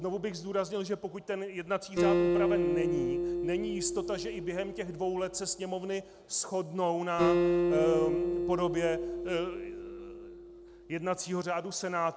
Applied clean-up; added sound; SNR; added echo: none; Acoustic guitar; -1 dB; none.